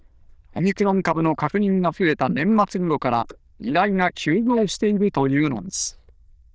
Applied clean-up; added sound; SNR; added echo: neural diffusion model UNIVERSE++.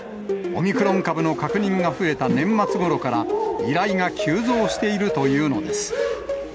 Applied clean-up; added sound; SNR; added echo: none; Cheering; 8 dB; none.